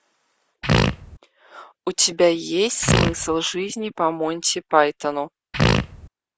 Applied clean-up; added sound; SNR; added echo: none; Fart; -4 dB; none.